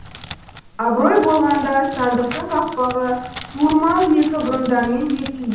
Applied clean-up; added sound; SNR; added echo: none; Crackle; 13 dB; reverberation time 0.8 s.